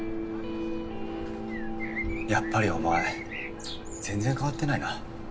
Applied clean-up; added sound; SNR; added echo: none; Bird; 11 dB; reverberation time 0.2 s.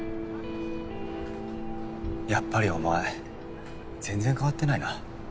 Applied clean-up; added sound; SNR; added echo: none; none; none; none.